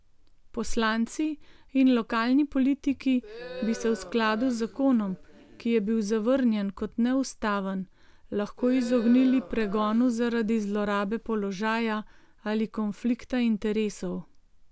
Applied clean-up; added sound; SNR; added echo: none; Crowd; 16 dB; none.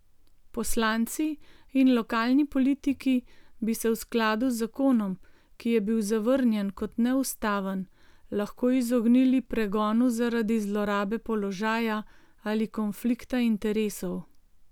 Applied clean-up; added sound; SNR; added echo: none; none; none; none.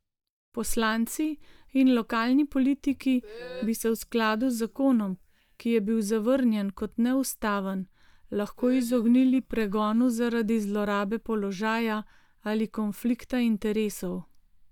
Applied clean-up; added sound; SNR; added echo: neural mask model DeepFilterNet 3.